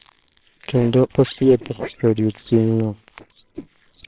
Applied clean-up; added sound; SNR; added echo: neural separator model SepFormer WHAMR!.